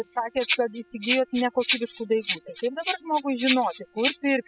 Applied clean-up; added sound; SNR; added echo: classical method spectral subtraction.